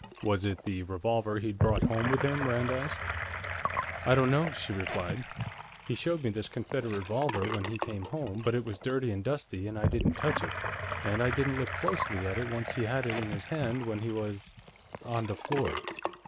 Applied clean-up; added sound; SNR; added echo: none; Sink (filling or washing) / Gurgling; 4 dB; none.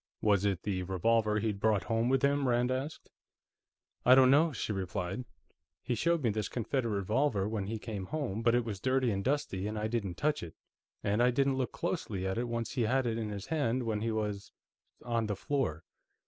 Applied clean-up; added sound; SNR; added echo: none; none; none; none.